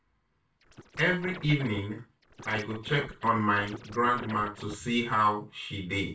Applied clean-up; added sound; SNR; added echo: neural separator model SepFormer DNS4.